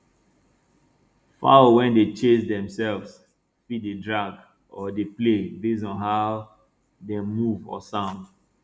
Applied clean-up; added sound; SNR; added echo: none; none; none; none.